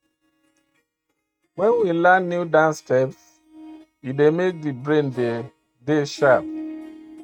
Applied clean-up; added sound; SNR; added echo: neural mask model RNNoise.